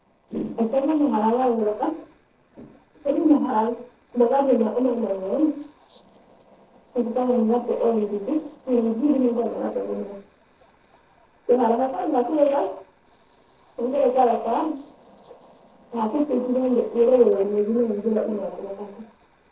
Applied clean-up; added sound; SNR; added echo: neural separator model SepFormer DNS4.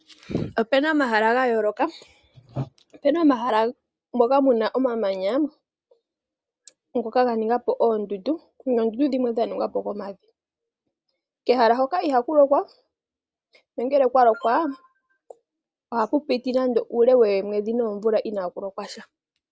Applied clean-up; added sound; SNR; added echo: none; none; none; none.